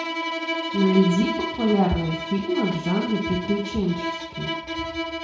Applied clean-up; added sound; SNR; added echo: none; Bowed string instrument; 5 dB; reverberation time 0.5 s.